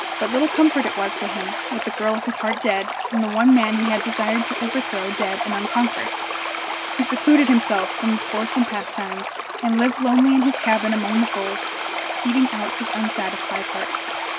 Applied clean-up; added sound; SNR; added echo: none; Stream + Tools / Domestic sounds, home sounds; 3 dB; none.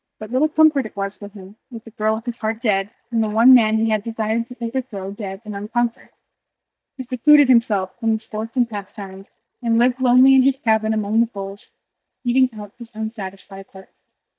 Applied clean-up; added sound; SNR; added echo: neural mask model DeepFilterNet 3.